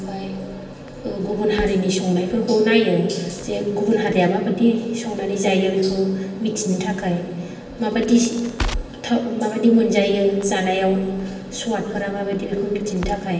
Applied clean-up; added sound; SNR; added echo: none; Crackle; 16 dB; reverberation time 1.2 s.